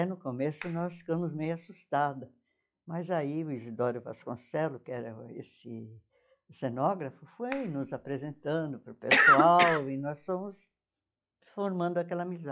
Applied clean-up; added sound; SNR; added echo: classical method log-MMSE.